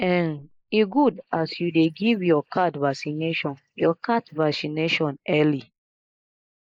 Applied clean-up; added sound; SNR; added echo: neural mask model Resemble Enhance denoiser.